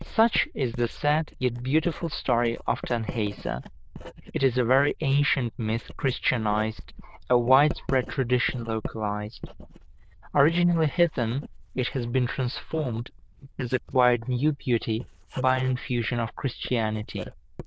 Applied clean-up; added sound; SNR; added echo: neural diffusion model UNIVERSE++.